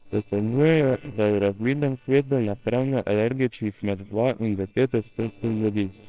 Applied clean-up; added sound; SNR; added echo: neural separator model SepFormer WHAMR!.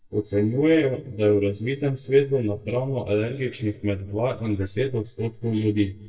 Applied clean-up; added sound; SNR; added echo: neural mask model DeepFilterNet 3.